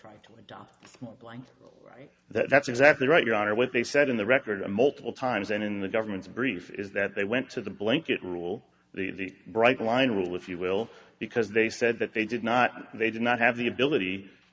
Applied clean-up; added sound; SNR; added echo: none; none; none; none.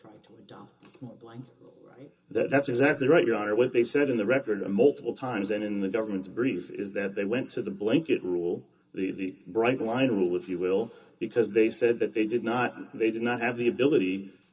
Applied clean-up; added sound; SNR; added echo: none; none; none; reverberation time 0.2 s.